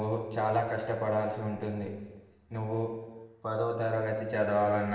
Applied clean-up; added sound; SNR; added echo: none; none; none; reverberation time 1.1 s.